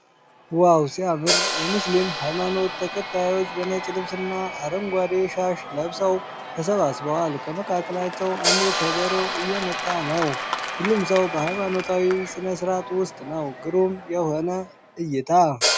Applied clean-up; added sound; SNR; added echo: none; Hi-hat + Applause / Crowd / Cheering; 5 dB; none.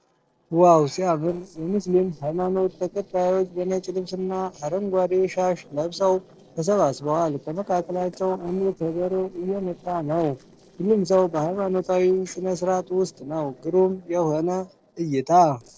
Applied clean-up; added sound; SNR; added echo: neural separator model SepFormer DNS4.